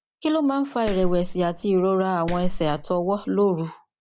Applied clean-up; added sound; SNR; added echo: none; Clapping; 6 dB; none.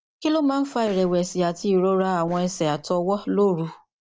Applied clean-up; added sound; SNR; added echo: neural separator model SepFormer DNS4.